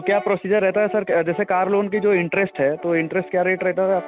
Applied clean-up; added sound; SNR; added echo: none; Brass instrument; 16 dB; none.